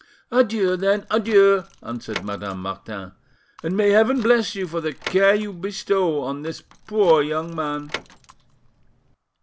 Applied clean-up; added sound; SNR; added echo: none; Door / Car; 19 dB; none.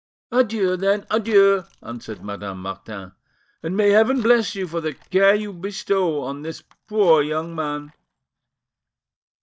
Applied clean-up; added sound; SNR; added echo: neural mask model DeepFilterNet 3.